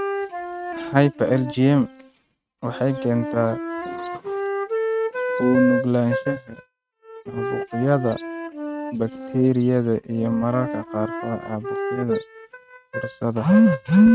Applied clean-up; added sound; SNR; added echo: neural mask model RNNoise.